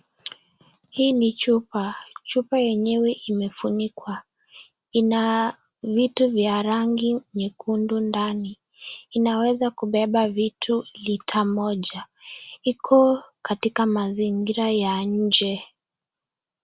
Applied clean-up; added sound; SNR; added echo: none; none; none; none.